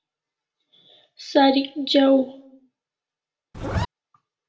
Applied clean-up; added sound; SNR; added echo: none; Zipper (clothing); 1 dB; reverberation time 0.3 s.